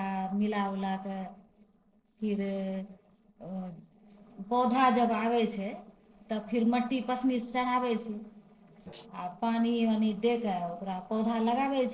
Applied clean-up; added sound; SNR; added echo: neural separator model SepFormer DNS4.